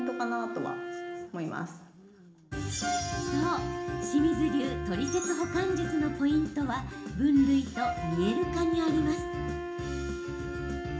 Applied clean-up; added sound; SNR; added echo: none; Wind instrument, woodwind instrument; 7 dB; reverberation time 0.4 s.